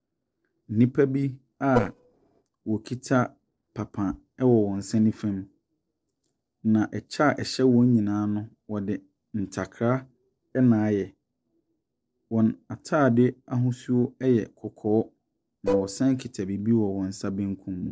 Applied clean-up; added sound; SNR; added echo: neural separator model SepFormer DNS4.